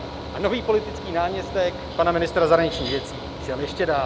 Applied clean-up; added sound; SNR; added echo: none; Mechanical fan; 9 dB; none.